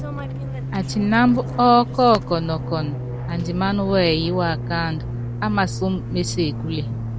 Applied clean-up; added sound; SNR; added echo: none; Fixed-wing aircraft, airplane; 6 dB; none.